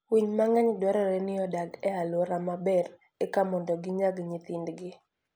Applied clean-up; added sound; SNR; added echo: none; none; none; none.